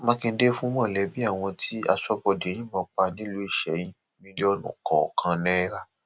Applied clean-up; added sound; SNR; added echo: none; none; none; none.